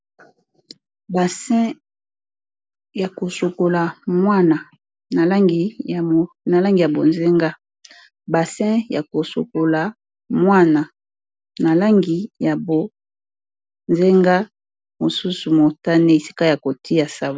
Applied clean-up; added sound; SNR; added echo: none; none; none; none.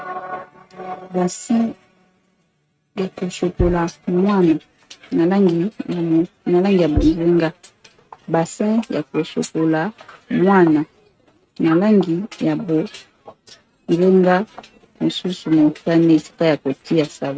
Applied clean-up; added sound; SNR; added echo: neural mask model RNNoise.